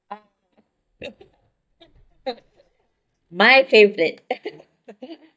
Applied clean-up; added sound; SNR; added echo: neural mask model DeepFilterNet 3.